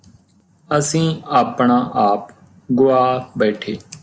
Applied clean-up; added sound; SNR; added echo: none; none; none; none.